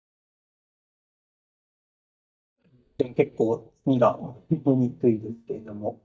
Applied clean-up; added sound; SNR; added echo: neural mask model DeepFilterNet 3.